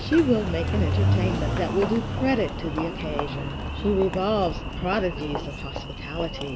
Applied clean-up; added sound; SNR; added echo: none; Engine; 1 dB; none.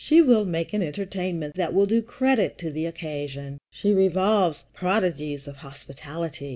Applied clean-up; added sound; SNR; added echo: none; none; none; none.